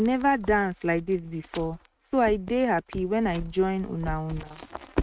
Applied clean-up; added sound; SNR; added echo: neural mask model RNNoise.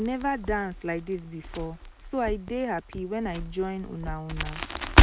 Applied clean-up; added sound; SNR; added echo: none; Crackle; -4 dB; none.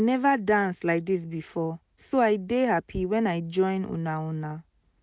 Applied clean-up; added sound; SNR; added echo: none; none; none; none.